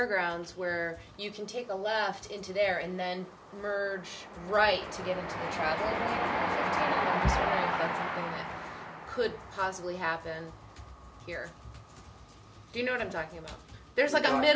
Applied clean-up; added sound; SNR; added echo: none; Train; 4 dB; none.